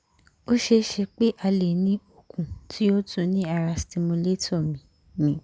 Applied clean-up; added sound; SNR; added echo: none; none; none; none.